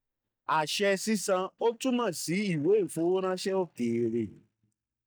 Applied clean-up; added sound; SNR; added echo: neural mask model DeepFilterNet 3.